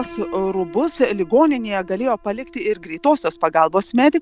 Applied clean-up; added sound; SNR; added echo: none; Piano; 20 dB; none.